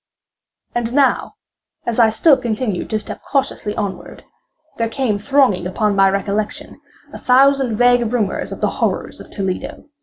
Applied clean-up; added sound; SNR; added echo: none; none; none; none.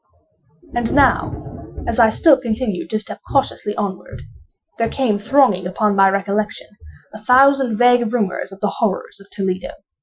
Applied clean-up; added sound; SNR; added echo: classical method Wiener filter.